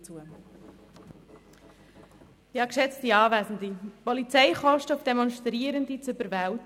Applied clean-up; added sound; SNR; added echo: none; none; none; none.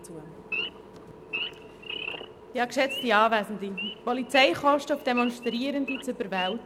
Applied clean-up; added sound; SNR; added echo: none; Idling / Wild animals; 10 dB; none.